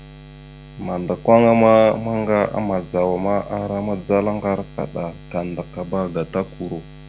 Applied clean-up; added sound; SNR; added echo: none; Buzz; 19 dB; none.